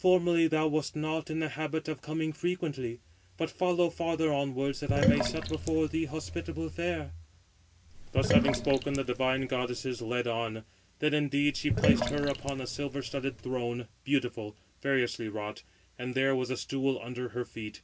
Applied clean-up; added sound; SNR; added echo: none; Sink (filling or washing); 2 dB; none.